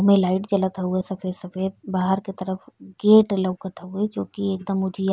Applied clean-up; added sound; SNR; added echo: none; none; none; none.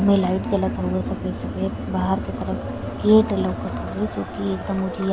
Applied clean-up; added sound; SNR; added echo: none; Crowd; 6 dB; none.